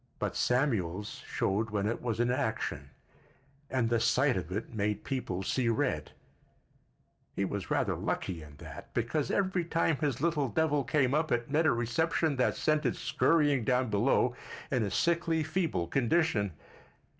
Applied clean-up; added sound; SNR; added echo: none; none; none; none.